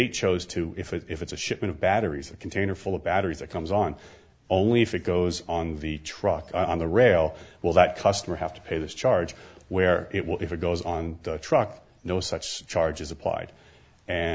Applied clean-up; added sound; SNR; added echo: none; none; none; none.